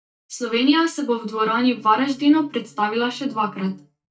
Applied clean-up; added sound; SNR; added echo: neural mask model DeepFilterNet 3.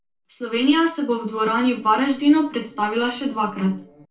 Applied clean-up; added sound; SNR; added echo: neural separator model SepFormer DNS4.